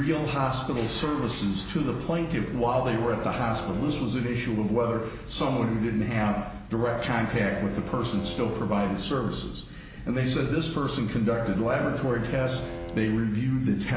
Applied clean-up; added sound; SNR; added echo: none; Bowed string instrument; 17 dB; none.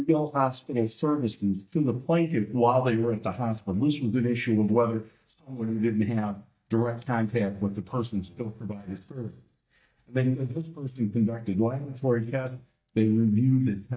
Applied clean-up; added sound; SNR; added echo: neural mask model DeepFilterNet 3.